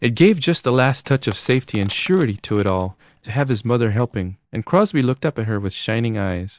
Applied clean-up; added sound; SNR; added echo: neural mask model DeepFilterNet 3.